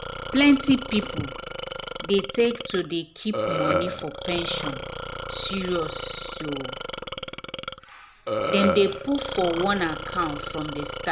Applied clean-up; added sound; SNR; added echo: none; Burping, eructation; 5 dB; none.